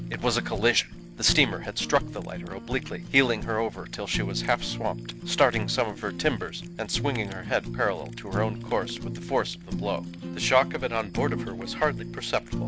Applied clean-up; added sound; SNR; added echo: none; Fire; 6 dB; none.